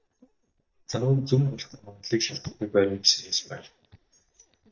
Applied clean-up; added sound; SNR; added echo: neural mask model DeepFilterNet 3.